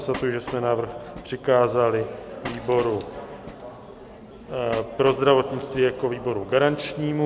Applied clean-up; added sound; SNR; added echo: none; Train; 18 dB; none.